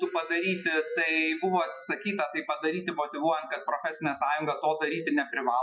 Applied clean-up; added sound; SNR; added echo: classical method Wiener filter.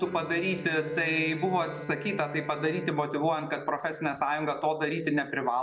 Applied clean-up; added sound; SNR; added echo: none; Bowed string instrument; 14 dB; none.